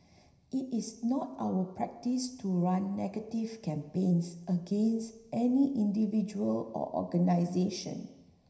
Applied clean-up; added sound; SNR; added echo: none; none; none; reverberation time 0.9 s.